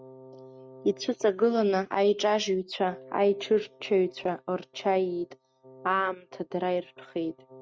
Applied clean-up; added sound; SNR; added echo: neural mask model RNNoise.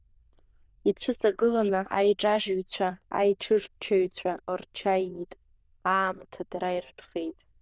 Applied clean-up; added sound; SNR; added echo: neural diffusion model UNIVERSE++.